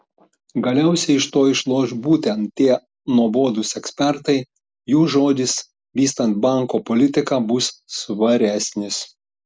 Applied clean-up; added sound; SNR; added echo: none; none; none; none.